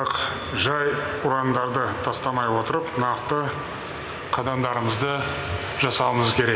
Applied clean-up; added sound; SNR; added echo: none; none; none; none.